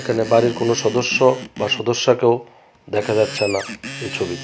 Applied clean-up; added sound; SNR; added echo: none; Screech; 13 dB; none.